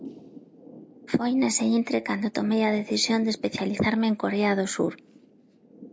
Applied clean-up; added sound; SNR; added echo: none; Thunder / Rain; 20 dB; none.